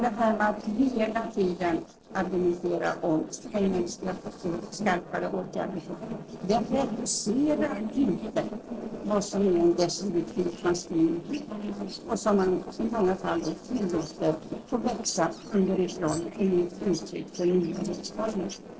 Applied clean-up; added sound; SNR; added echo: neural separator model SepFormer DNS4.